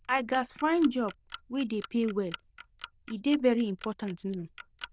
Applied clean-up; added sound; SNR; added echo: neural diffusion model UNIVERSE++.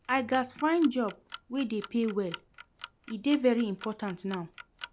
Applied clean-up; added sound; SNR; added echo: none; Clock; 18 dB; none.